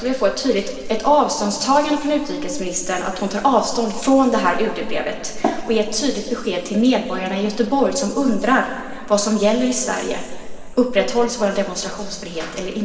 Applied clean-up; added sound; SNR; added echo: none; none; none; reverberation time 2.2 s.